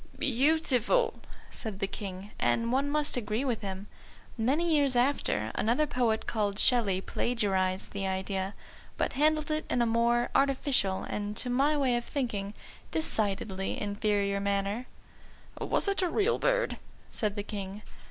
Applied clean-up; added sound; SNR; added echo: none; none; none; none.